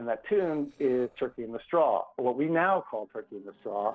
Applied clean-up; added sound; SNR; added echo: neural separator model SepFormer DNS4.